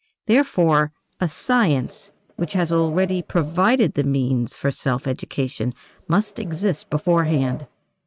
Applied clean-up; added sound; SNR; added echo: neural mask model RNNoise.